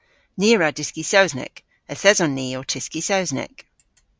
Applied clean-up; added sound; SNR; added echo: none; none; none; none.